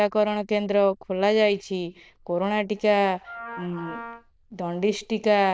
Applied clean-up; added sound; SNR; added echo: neural diffusion model UNIVERSE++.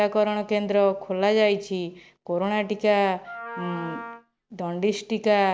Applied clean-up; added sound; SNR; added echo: none; Wind instrument, woodwind instrument; 13 dB; none.